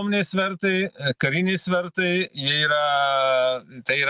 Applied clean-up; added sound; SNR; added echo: none; none; none; none.